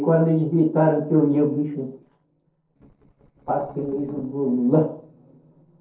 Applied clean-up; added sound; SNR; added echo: neural separator model SepFormer DNS4.